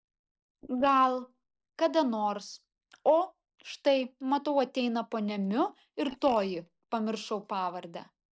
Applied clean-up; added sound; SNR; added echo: neural mask model Resemble Enhance denoiser.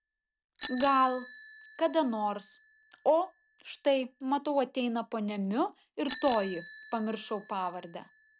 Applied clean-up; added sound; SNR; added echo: none; Bicycle bell; 4 dB; none.